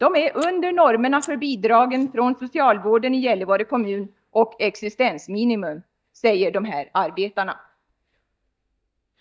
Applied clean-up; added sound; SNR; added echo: neural mask model DeepFilterNet 3.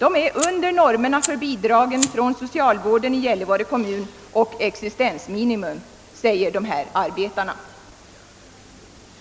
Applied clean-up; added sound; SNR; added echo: none; Fire; 15 dB; none.